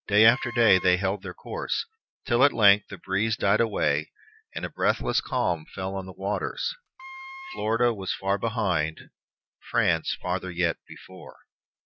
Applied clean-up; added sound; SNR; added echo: none; Wind instrument, woodwind instrument; 15 dB; none.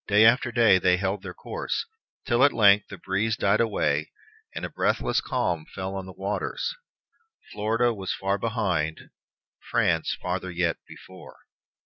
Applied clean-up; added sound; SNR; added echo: none; none; none; none.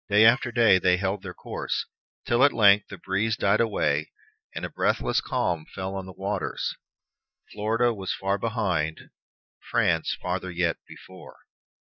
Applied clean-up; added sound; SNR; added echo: neural mask model DeepFilterNet 3.